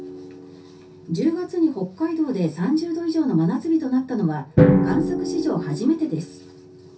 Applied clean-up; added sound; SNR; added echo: none; Drum; 2 dB; reverberation time 0.3 s.